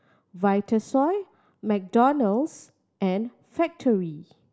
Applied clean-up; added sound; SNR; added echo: none; none; none; none.